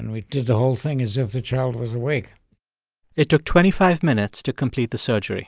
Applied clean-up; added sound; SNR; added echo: none; none; none; none.